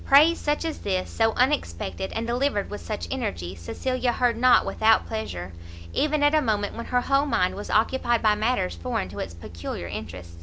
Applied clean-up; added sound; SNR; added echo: none; none; none; none.